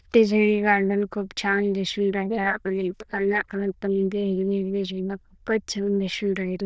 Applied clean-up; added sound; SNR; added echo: neural diffusion model UNIVERSE++.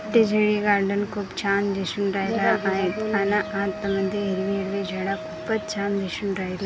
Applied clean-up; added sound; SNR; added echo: none; Wind instrument, woodwind instrument; 13 dB; none.